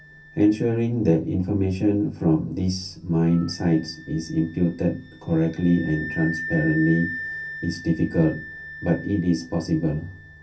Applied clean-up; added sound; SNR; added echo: none; Wind instrument, woodwind instrument; 14 dB; reverberation time 0.3 s.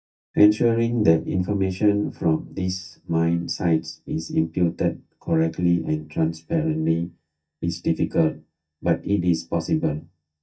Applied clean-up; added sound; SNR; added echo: neural mask model DeepFilterNet 3.